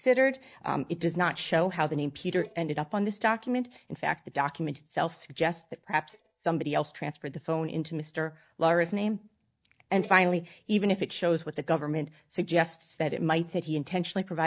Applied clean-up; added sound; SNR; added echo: neural mask model DeepFilterNet 3.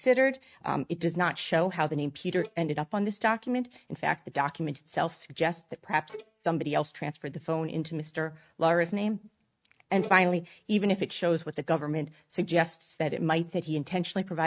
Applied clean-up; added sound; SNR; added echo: neural mask model RNNoise.